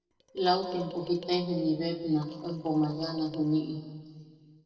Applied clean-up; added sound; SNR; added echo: neural separator model SepFormer DNS4.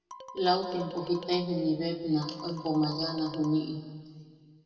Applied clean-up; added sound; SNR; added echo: none; Marimba, xylophone; 16 dB; reverberation time 2.2 s.